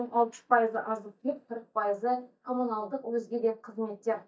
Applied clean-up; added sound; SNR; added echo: neural mask model DeepFilterNet 3.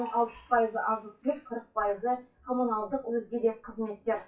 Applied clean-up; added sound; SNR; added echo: classical method WPE with log-MMSE.